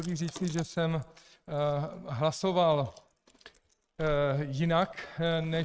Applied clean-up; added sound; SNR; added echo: neural mask model RNNoise.